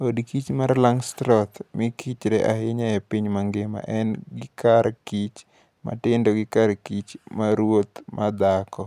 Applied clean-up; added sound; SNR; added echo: none; none; none; none.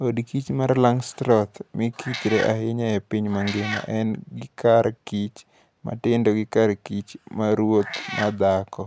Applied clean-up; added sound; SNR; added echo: none; Meow; 9 dB; none.